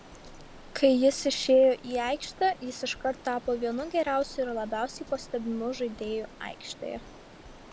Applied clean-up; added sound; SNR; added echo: none; Stream + Drum kit; 19 dB; none.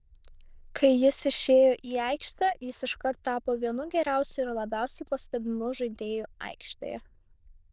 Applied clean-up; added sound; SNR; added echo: neural diffusion model UNIVERSE++.